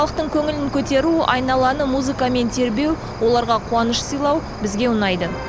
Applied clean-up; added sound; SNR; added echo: none; Cricket; 10 dB; none.